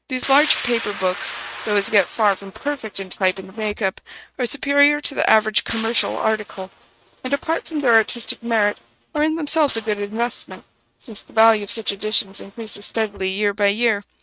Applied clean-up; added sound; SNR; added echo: neural mask model RNNoise.